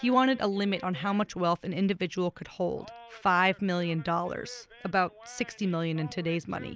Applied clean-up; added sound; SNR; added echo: none; none; none; none.